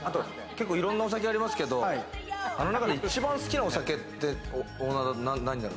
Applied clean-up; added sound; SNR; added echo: none; none; none; none.